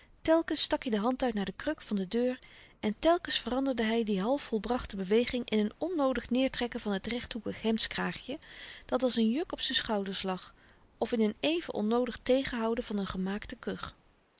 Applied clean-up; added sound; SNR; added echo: neural mask model Resemble Enhance denoiser.